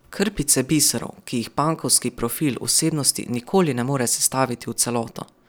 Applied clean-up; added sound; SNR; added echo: none; none; none; none.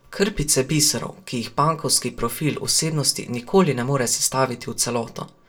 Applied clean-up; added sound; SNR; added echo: none; none; none; reverberation time 0.2 s.